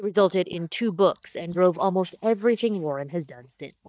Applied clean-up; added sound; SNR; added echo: neural mask model DeepFilterNet 3.